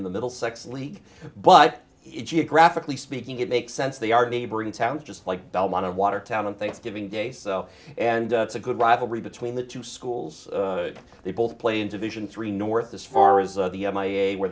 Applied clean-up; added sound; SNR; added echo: none; Wind instrument, woodwind instrument; -2 dB; none.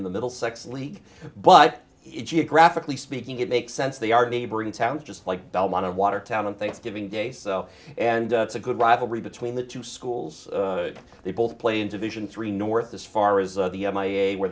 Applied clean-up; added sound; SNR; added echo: none; none; none; none.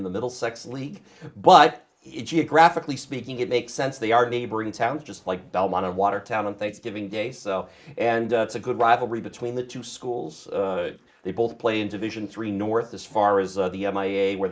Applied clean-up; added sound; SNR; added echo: neural mask model Resemble Enhance denoiser.